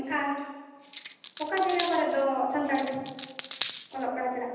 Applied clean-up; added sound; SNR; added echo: none; Coin (dropping); 0 dB; reverberation time 1.1 s.